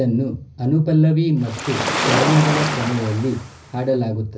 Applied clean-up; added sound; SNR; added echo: none; Waves, surf; 4 dB; reverberation time 0.4 s.